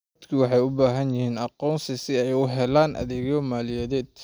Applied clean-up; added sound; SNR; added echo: none; none; none; none.